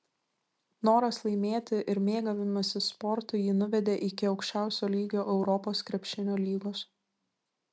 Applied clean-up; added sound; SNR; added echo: none; none; none; none.